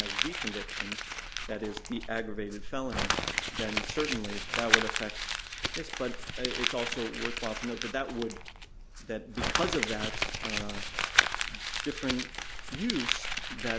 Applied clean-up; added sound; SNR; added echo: none; Crumpling, crinkling; -2 dB; none.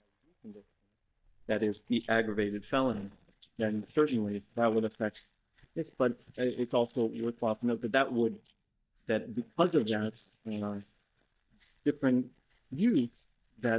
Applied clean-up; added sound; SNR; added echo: neural mask model DeepFilterNet 3.